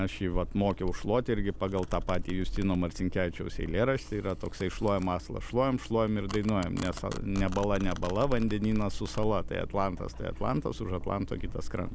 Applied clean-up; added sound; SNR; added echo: none; Domestic sounds, home sounds; 5 dB; none.